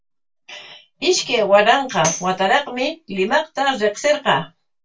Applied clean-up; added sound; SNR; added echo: none; Tambourine; 11 dB; reverberation time 0.2 s.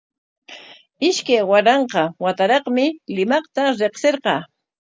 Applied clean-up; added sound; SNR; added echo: none; none; none; none.